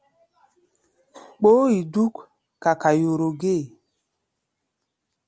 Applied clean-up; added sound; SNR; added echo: none; none; none; none.